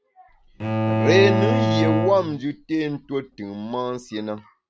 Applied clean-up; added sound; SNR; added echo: none; Bowed string instrument; 0 dB; none.